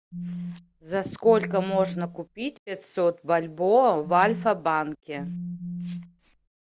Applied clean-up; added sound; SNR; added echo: none; Telephone; 10 dB; none.